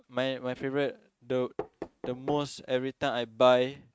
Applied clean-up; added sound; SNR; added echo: neural mask model RNNoise.